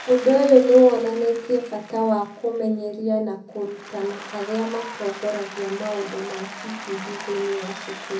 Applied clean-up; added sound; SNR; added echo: none; Applause; 16 dB; reverberation time 0.3 s.